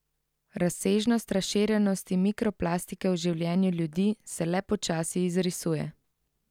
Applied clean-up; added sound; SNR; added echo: none; none; none; none.